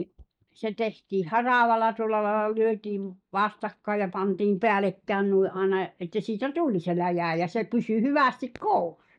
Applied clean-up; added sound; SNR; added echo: neural mask model DeepFilterNet 3.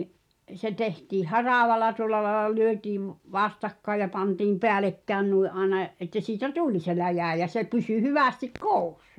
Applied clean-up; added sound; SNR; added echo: none; none; none; none.